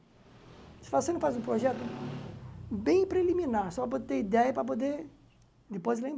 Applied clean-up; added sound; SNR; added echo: none; Motorcycle; 15 dB; none.